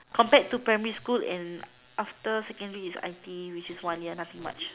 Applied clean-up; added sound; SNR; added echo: none; none; none; none.